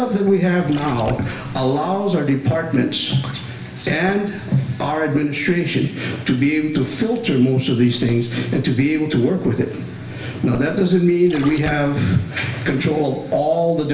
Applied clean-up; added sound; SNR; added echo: none; Splash, splatter; 15 dB; reverberation time 1.1 s.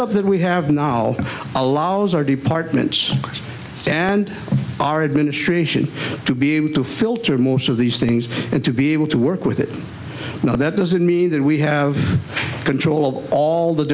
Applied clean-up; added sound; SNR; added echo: none; none; none; none.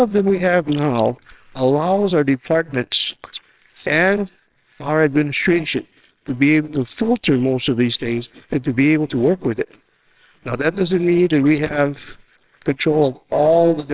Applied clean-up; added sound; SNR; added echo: neural separator model SepFormer WHAMR!.